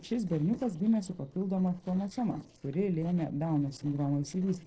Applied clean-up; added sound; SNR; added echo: neural separator model SepFormer DNS4.